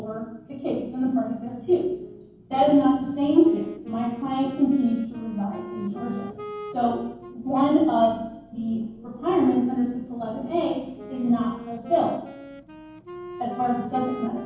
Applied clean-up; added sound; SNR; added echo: none; Wind instrument, woodwind instrument; 17 dB; reverberation time 0.9 s.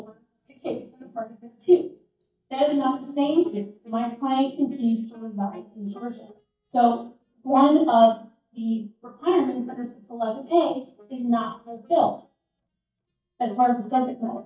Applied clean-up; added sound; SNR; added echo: neural mask model DeepFilterNet 3.